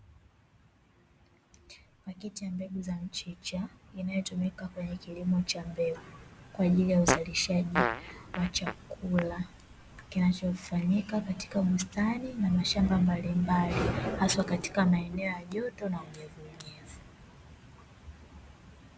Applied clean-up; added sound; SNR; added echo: none; Fart; 4 dB; none.